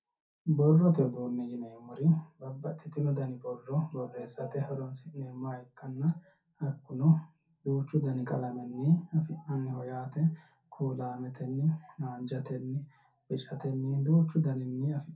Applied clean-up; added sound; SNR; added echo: none; none; none; reverberation time 0.3 s.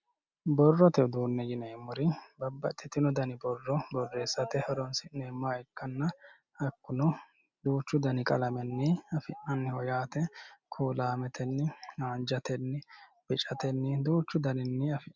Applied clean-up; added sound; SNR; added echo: none; none; none; none.